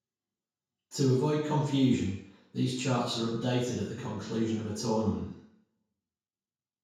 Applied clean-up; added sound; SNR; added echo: none; none; none; reverberation time 0.6 s.